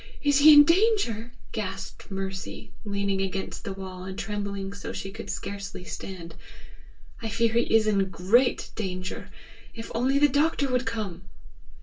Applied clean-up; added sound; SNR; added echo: none; none; none; reverberation time 0.2 s.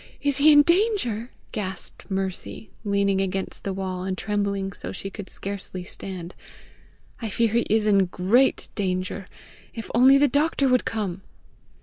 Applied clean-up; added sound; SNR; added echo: none; none; none; none.